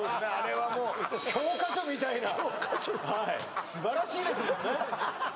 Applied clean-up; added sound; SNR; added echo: none; Wind instrument, woodwind instrument; 19 dB; none.